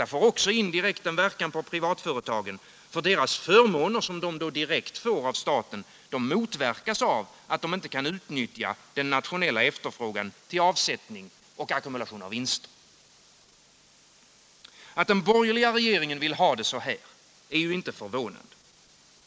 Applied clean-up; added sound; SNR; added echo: neural mask model Resemble Enhance denoiser.